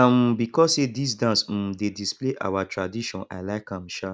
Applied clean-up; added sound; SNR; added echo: none; none; none; none.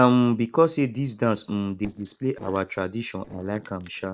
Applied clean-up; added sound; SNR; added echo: neural separator model SepFormer DNS4.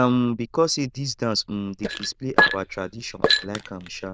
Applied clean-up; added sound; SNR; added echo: neural diffusion model UNIVERSE++.